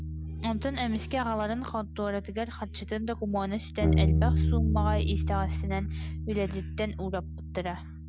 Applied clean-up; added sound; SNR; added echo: none; Bass guitar; -3 dB; none.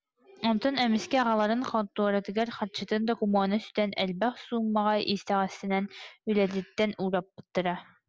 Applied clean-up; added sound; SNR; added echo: none; none; none; none.